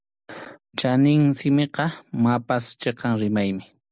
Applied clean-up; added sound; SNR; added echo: none; none; none; none.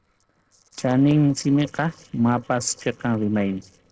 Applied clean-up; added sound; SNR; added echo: neural separator model SepFormer DNS4.